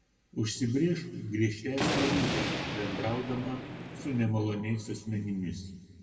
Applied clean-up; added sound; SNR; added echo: none; Thunder; 1 dB; reverberation time 1.6 s.